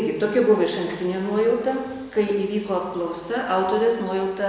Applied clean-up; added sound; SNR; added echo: none; none; none; none.